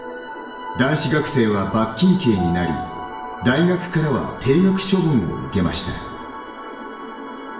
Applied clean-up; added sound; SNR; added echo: none; none; none; reverberation time 0.8 s.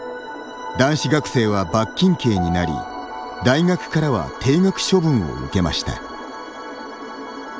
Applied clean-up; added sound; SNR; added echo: none; none; none; none.